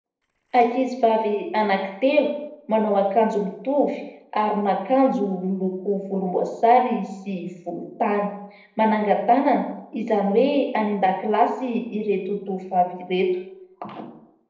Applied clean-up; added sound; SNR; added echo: neural separator model SepFormer DNS4.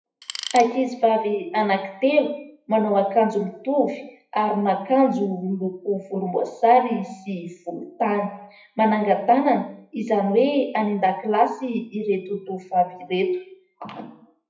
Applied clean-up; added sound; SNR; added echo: classical method WPE with log-MMSE.